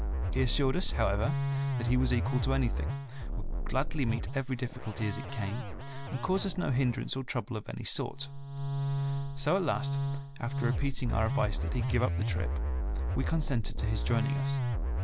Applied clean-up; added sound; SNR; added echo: none; Musical instrument; -1 dB; none.